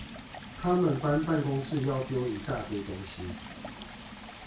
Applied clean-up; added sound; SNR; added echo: none; Stream; 12 dB; reverberation time 0.3 s.